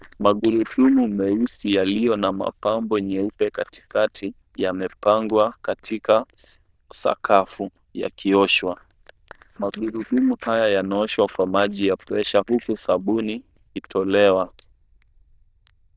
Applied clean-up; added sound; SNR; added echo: neural diffusion model UNIVERSE++.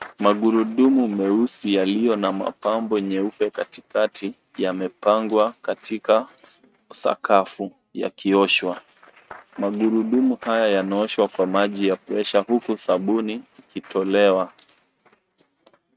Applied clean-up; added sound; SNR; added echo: neural mask model RNNoise.